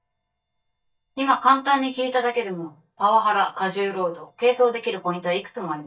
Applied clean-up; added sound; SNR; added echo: neural mask model DeepFilterNet 3.